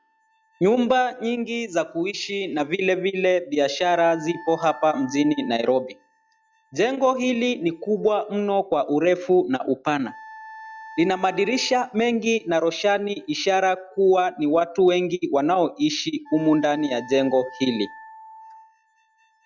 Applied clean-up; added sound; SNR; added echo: classical method log-MMSE.